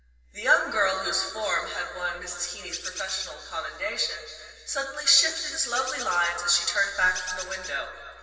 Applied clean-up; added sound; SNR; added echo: none; Bird; 10 dB; reverberation time 2.4 s.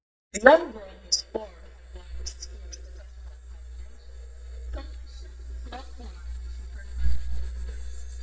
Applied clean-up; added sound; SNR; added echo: neural mask model DeepFilterNet 3.